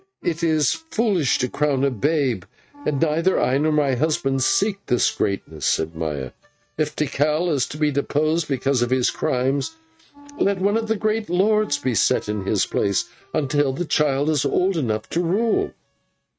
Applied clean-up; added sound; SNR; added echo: neural mask model RNNoise.